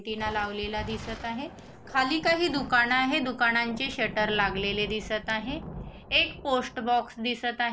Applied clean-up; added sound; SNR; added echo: none; Thunder; 13 dB; none.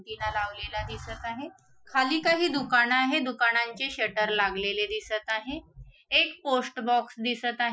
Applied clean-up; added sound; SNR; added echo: classical method Wiener filter.